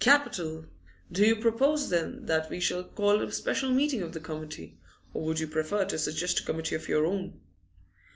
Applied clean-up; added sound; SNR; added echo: none; none; none; none.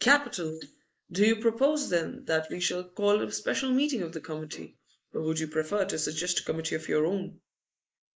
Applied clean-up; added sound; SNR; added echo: neural mask model Resemble Enhance denoiser.